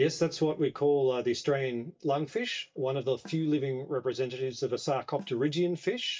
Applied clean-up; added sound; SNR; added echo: neural mask model DeepFilterNet 3.